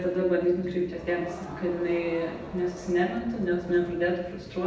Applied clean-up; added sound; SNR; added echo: none; Crowd; 19 dB; reverberation time 0.8 s.